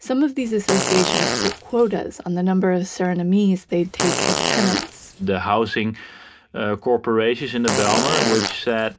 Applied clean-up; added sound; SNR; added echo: none; Fart; 2 dB; reverberation time 0.3 s.